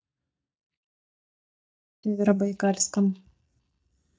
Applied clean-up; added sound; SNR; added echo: neural mask model DeepFilterNet 3.